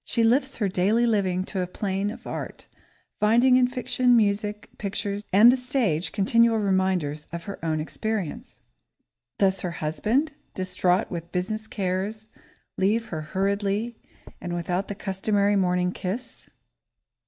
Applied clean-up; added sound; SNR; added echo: none; none; none; none.